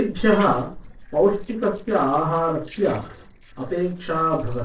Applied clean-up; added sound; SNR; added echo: neural separator model SepFormer DNS4.